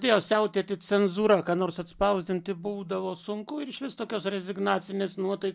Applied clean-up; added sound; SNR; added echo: none; none; none; none.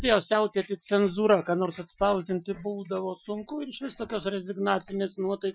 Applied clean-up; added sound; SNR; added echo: classical method Wiener filter.